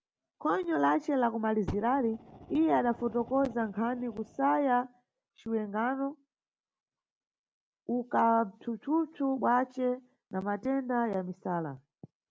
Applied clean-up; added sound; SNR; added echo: none; Fire; 15 dB; none.